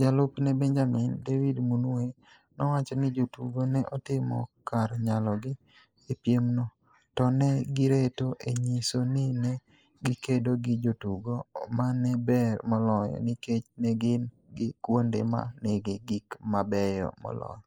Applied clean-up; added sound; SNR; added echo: neural mask model Resemble Enhance denoiser.